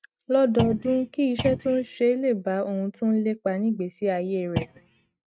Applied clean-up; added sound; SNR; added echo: neural mask model RNNoise.